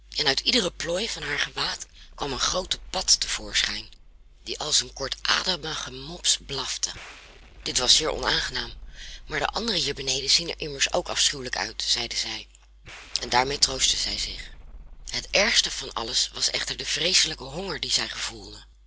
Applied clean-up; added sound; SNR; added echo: neural separator model SepFormer DNS4.